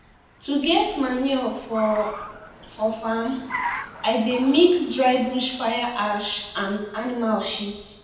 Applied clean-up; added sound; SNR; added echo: none; Car; 14 dB; reverberation time 0.9 s.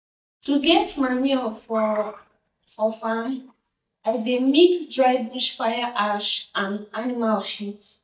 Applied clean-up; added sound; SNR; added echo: neural mask model DeepFilterNet 3.